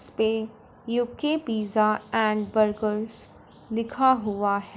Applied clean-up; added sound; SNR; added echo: none; none; none; none.